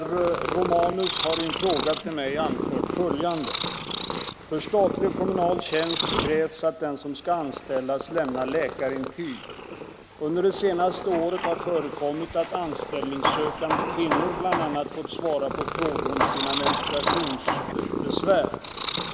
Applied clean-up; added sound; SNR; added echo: none; Hammer + Purr; 2 dB; none.